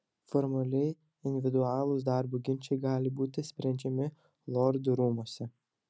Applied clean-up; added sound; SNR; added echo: none; none; none; none.